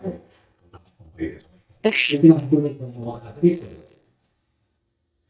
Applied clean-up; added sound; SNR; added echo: neural mask model DeepFilterNet 3.